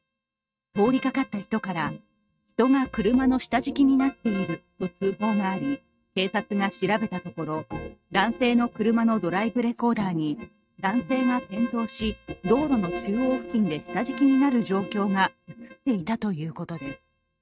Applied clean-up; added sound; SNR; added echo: neural mask model RNNoise.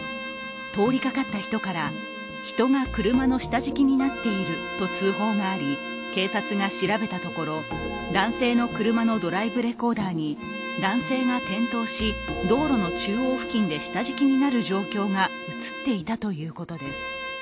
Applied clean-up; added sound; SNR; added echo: none; Bowed string instrument; 10 dB; none.